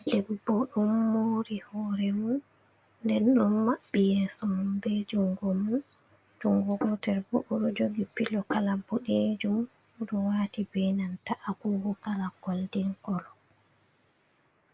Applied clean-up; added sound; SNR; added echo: neural mask model Resemble Enhance denoiser.